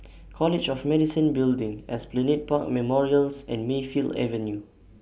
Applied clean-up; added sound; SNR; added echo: none; none; none; none.